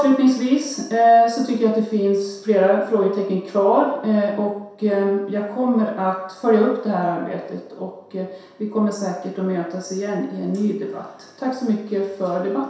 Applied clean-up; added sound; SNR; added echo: none; none; none; reverberation time 0.7 s.